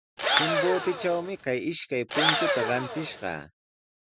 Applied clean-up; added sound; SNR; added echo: none; Engine / Drill; -3 dB; none.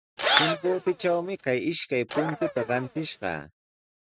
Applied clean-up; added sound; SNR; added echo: neural mask model RNNoise.